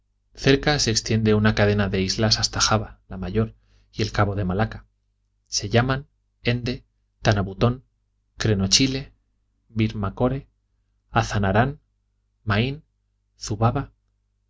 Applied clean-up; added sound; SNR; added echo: none; none; none; none.